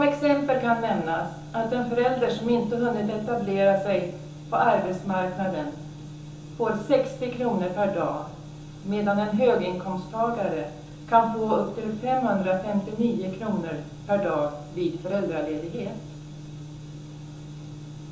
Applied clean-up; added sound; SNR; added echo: none; none; none; reverberation time 1.2 s.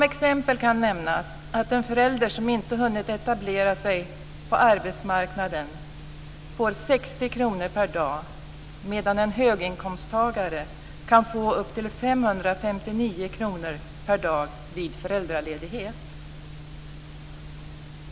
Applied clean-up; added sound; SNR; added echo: none; none; none; none.